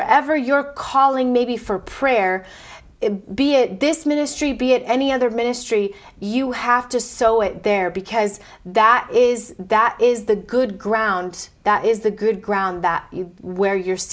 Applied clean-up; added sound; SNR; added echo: none; none; none; none.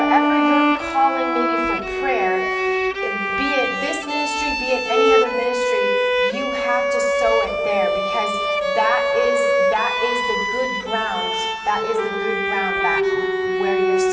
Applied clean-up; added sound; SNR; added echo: none; Bowed string instrument; -4 dB; reverberation time 2.7 s.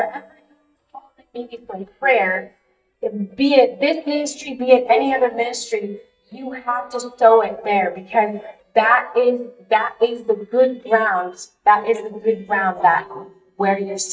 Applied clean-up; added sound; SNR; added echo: neural mask model DeepFilterNet 3.